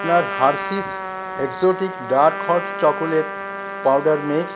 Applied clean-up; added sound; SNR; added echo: none; Trumpet; 8 dB; none.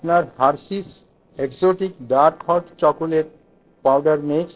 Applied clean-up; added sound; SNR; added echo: neural separator model SepFormer DNS4.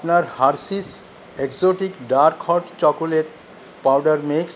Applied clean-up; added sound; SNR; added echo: none; none; none; none.